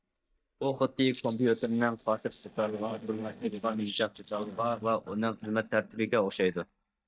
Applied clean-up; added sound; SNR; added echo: neural mask model DeepFilterNet 3.